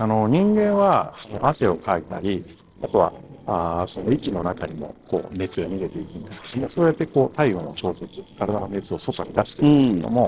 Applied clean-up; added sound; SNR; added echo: neural separator model SepFormer DNS4.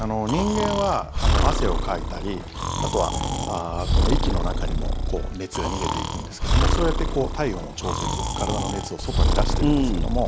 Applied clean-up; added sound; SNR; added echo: none; Breathing; -3 dB; none.